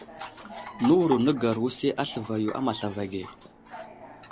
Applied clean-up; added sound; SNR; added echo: none; Subway, metro, underground; 19 dB; none.